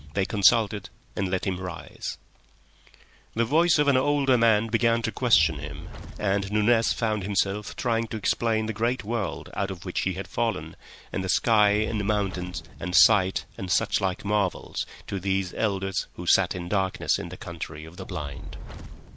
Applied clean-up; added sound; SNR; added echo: none; Fire; 15 dB; none.